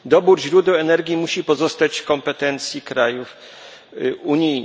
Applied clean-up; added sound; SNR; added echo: none; none; none; none.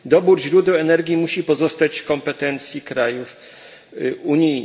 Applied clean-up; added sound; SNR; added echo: none; none; none; reverberation time 0.8 s.